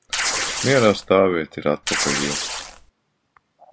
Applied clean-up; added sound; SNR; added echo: none; Tearing; 3 dB; none.